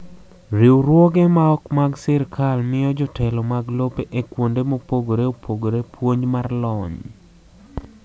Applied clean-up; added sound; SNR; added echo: none; none; none; none.